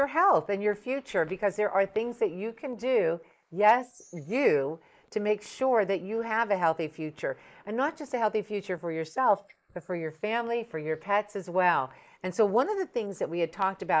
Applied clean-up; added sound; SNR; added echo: neural mask model Resemble Enhance denoiser.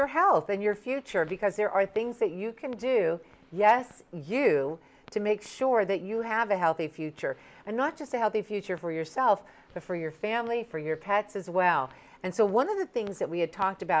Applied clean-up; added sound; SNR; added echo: none; none; none; none.